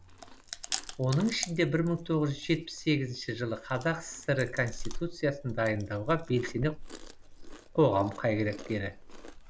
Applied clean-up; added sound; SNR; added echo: none; Chewing, mastication; 11 dB; none.